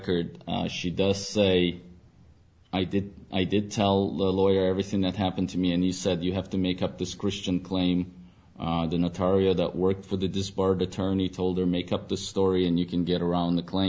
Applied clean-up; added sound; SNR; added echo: none; none; none; none.